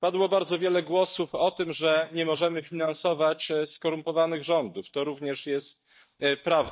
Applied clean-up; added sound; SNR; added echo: neural mask model DeepFilterNet 3.